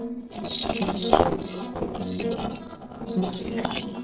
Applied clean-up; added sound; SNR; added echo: neural separator model SepFormer DNS4.